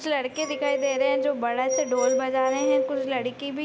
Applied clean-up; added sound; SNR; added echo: none; Glass; 0 dB; none.